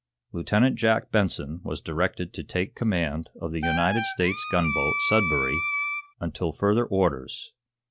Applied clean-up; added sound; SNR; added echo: none; Wind instrument, woodwind instrument; 2 dB; none.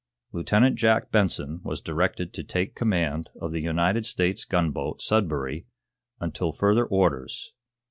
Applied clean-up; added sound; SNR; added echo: none; none; none; none.